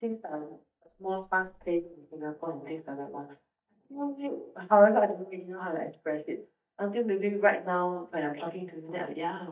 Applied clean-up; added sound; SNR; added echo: neural mask model DeepFilterNet 3.